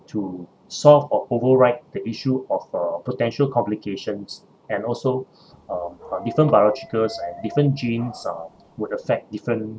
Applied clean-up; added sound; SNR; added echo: none; Dog; 17 dB; none.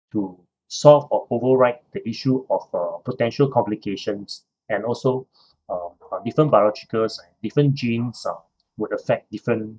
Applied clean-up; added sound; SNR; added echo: neural mask model DeepFilterNet 3.